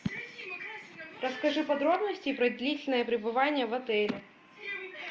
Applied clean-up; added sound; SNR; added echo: none; none; none; none.